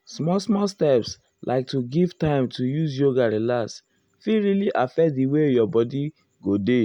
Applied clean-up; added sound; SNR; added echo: none; none; none; none.